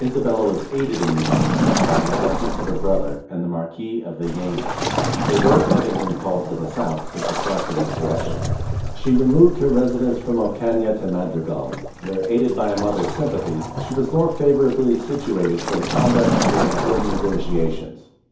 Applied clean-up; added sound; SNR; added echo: none; Waves, surf; 2 dB; reverberation time 0.6 s.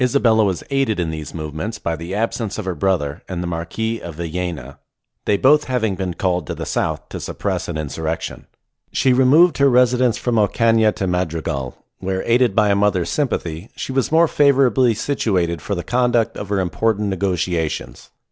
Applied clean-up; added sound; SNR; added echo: none; none; none; none.